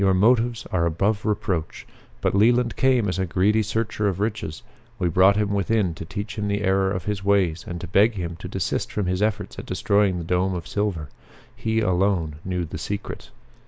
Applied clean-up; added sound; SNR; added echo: none; none; none; none.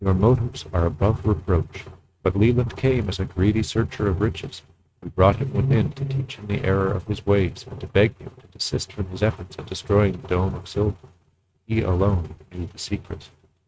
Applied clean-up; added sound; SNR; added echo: neural mask model RNNoise.